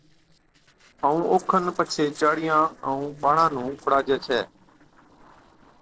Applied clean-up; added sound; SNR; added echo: neural separator model SepFormer DNS4.